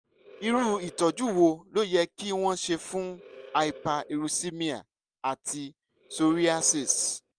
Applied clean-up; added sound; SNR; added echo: none; Animal; 19 dB; none.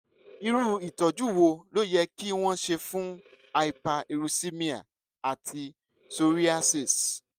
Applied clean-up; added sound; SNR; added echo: neural mask model RNNoise.